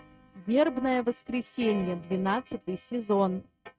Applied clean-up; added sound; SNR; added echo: neural mask model RNNoise.